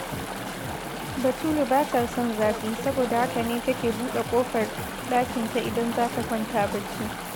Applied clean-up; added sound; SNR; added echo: none; Drum kit + Chatter / Stream; 6 dB; none.